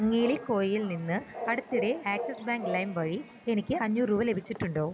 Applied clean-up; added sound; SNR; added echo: none; Bark / Chatter / Chirp, tweet / Livestock, farm animals, working animals; 10 dB; none.